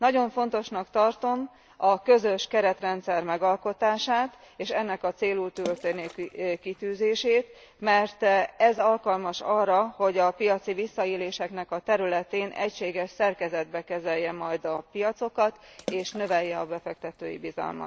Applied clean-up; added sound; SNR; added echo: none; Water / Splash, splatter; 16 dB; none.